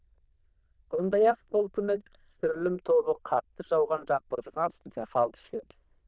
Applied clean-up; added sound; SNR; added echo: neural diffusion model UNIVERSE++.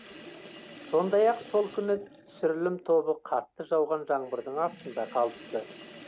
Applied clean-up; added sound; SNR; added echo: none; Sink (filling or washing); 19 dB; none.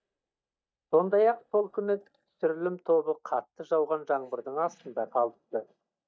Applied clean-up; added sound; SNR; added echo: neural mask model DeepFilterNet 3.